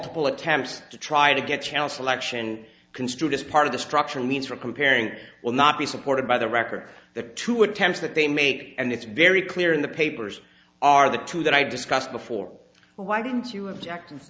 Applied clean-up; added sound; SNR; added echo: none; none; none; none.